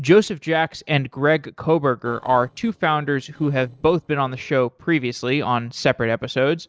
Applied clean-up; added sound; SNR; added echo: neural separator model SepFormer DNS4.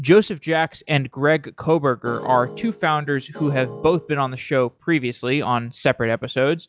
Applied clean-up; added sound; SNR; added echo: classical method log-MMSE.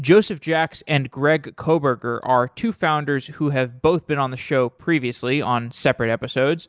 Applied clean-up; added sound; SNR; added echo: none; none; none; none.